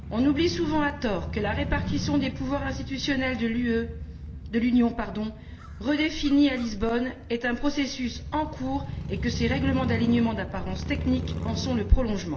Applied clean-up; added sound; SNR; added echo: none; Motorcycle / Crow; 7 dB; reverberation time 2.4 s.